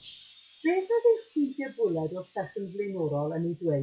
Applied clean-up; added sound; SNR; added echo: classical method log-MMSE.